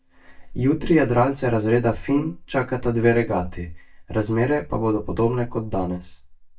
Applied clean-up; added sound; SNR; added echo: neural mask model DeepFilterNet 3.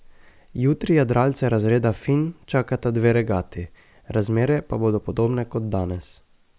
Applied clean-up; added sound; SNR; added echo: none; none; none; none.